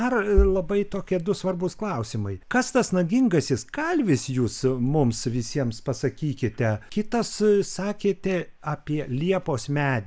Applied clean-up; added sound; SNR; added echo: none; none; none; none.